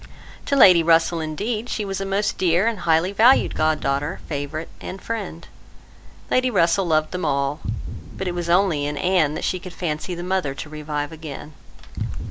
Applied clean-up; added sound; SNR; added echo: none; Boom; 12 dB; none.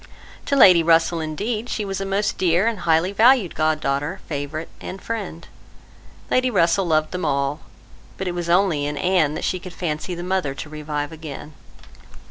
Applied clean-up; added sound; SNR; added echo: none; none; none; none.